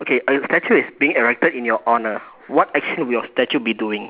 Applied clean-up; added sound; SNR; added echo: none; none; none; none.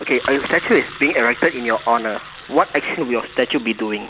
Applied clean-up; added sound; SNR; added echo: none; Engine; 16 dB; none.